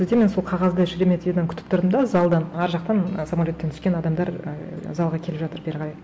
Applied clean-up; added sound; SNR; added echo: none; none; none; none.